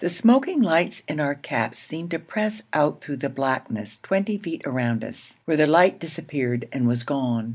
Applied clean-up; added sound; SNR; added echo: none; none; none; none.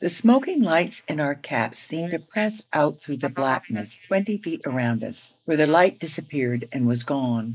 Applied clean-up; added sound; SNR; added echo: neural mask model Resemble Enhance denoiser.